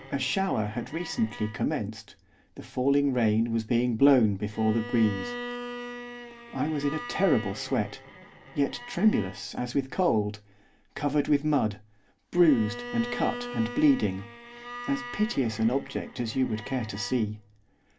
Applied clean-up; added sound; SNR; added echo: none; Bowed string instrument; 14 dB; none.